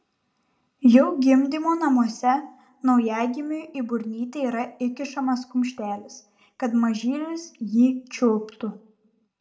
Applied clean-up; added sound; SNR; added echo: none; none; none; reverberation time 0.3 s.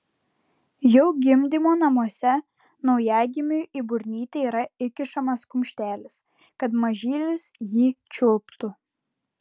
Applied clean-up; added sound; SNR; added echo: none; none; none; none.